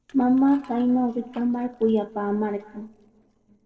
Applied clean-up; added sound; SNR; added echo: neural separator model SepFormer DNS4.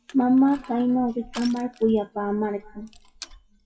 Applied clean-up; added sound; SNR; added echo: classical method WPE with log-MMSE.